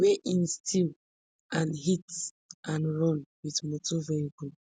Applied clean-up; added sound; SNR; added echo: none; none; none; none.